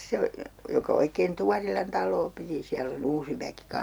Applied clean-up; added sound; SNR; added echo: none; none; none; none.